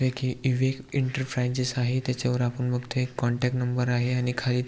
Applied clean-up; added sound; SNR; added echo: none; none; none; none.